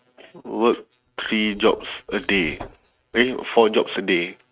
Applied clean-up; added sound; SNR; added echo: neural mask model RNNoise.